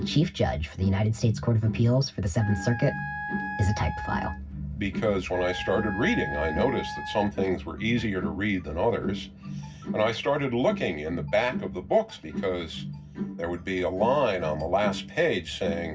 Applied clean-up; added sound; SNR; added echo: none; Wind instrument, woodwind instrument; 9 dB; reverberation time 0.4 s.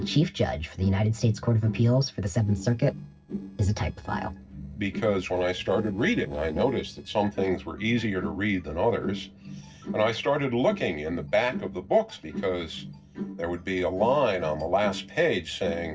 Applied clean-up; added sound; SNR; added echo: neural separator model SepFormer DNS4.